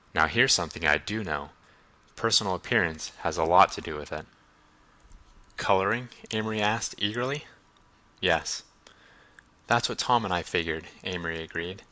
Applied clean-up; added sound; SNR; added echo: none; none; none; none.